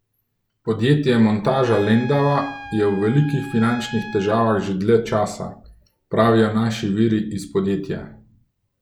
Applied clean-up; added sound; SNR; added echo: none; Trumpet; 16 dB; none.